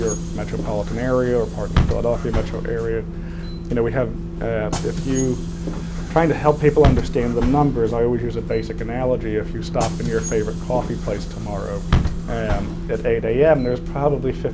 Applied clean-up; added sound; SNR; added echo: none; Bus / Engine; 3 dB; none.